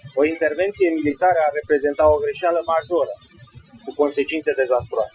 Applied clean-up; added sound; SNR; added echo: classical method Wiener filter.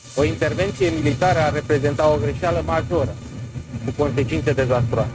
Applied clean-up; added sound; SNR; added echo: neural mask model RNNoise.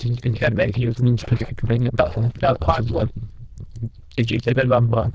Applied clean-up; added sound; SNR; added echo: neural diffusion model UNIVERSE++.